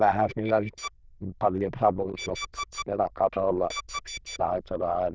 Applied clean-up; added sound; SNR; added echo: neural diffusion model UNIVERSE++.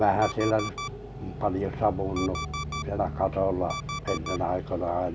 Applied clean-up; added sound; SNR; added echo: none; Alarm; 11 dB; none.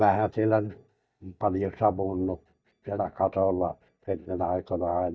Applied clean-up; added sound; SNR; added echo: neural mask model DeepFilterNet 3.